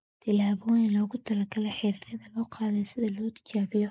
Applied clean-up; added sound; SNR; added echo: neural mask model Resemble Enhance denoiser.